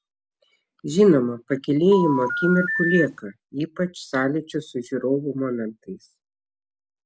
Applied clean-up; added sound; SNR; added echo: none; Telephone; 3 dB; none.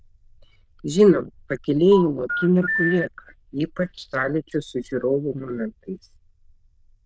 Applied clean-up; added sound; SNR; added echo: neural diffusion model UNIVERSE++.